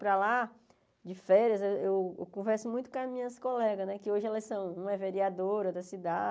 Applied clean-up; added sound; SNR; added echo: none; none; none; none.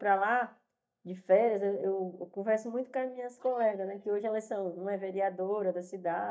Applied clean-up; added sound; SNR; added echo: neural mask model DeepFilterNet 3.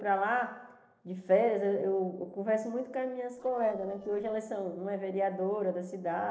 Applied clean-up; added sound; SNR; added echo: neural separator model SepFormer DNS4.